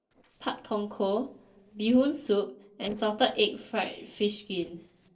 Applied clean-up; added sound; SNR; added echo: neural separator model SepFormer DNS4.